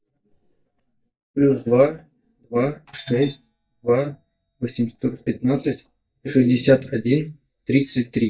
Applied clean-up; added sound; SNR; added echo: neural mask model DeepFilterNet 3.